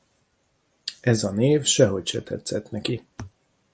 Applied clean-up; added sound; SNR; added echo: none; none; none; none.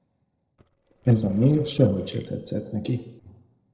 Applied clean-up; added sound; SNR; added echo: neural separator model SepFormer DNS4.